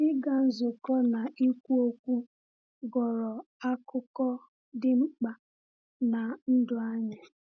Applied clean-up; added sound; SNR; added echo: none; none; none; none.